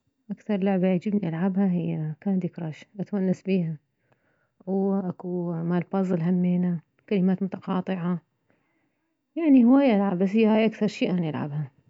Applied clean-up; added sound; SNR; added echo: none; none; none; none.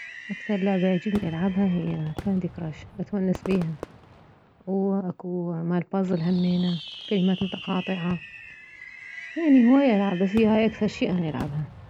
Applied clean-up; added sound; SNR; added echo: none; Fireworks; 15 dB; none.